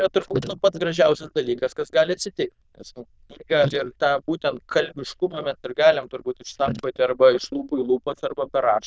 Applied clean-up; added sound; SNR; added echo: neural diffusion model UNIVERSE++.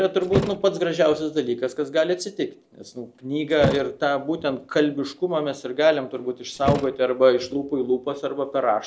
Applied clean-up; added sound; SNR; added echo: none; Thump, thud; 8 dB; none.